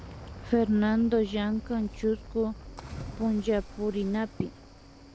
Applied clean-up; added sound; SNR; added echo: none; Cricket / Waves, surf + Explosion; 14 dB; none.